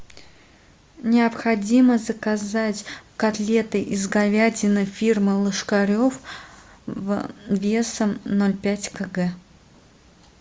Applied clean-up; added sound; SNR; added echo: none; none; none; none.